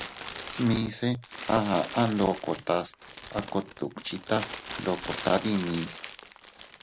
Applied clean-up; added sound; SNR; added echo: none; Crumpling, crinkling; 12 dB; none.